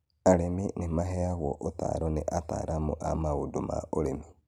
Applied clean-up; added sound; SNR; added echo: none; none; none; none.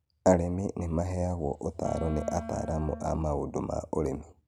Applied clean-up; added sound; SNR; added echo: none; Wind instrument, woodwind instrument; 12 dB; none.